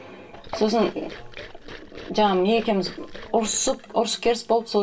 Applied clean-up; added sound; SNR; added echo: none; Liquid; 15 dB; reverberation time 0.2 s.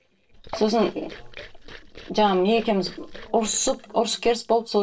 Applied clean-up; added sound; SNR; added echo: neural separator model SepFormer DNS4.